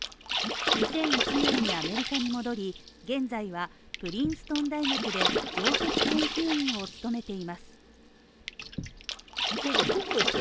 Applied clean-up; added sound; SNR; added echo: none; Water / Splash, splatter; -2 dB; none.